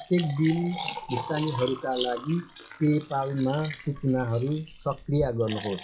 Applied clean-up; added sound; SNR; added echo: classical method log-MMSE.